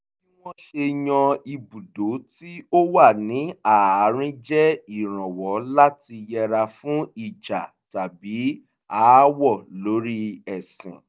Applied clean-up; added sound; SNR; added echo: none; none; none; none.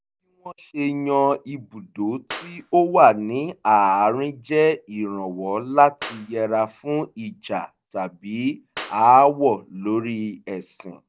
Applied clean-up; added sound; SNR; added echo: none; Clapping; 20 dB; none.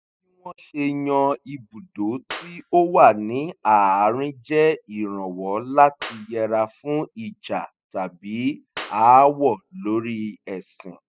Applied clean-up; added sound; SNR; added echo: classical method spectral subtraction.